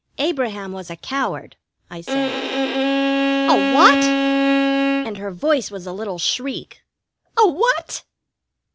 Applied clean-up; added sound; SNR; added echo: none; Bowed string instrument; -4 dB; none.